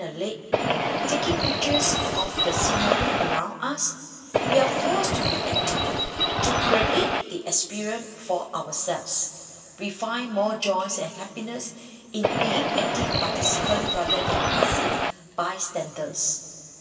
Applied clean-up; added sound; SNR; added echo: none; Bird; -5 dB; reverberation time 2.4 s.